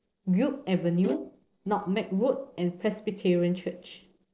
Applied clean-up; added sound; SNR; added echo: neural separator model SepFormer DNS4.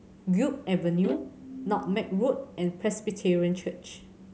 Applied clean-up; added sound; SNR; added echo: none; Bowed string instrument; 10 dB; none.